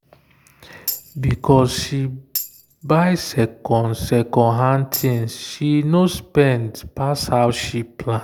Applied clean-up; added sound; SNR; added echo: none; Tambourine; 13 dB; none.